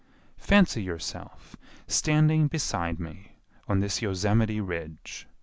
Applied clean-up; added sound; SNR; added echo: none; none; none; none.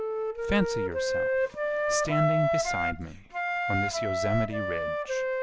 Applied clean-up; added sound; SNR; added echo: none; Wind instrument, woodwind instrument; -4 dB; none.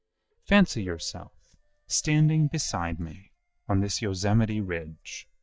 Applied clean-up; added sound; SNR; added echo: neural mask model DeepFilterNet 3.